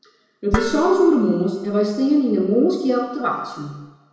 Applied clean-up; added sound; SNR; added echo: none; Dishes, pots, and pans; 13 dB; reverberation time 0.9 s.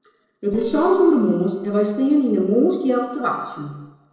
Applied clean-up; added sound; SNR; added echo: neural separator model SepFormer DNS4.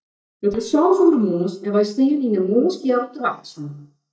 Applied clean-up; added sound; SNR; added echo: neural mask model DeepFilterNet 3.